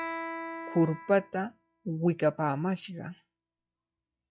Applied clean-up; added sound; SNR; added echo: classical method log-MMSE.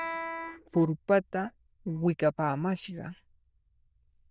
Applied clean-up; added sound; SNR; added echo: neural diffusion model UNIVERSE++.